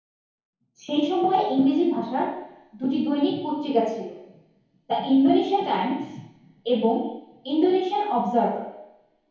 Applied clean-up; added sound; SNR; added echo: none; none; none; reverberation time 0.9 s.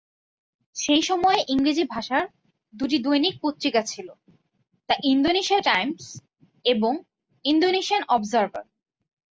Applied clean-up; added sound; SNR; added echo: none; none; none; none.